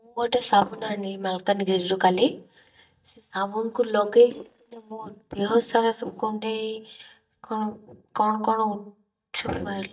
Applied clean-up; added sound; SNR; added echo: neural mask model DeepFilterNet 3.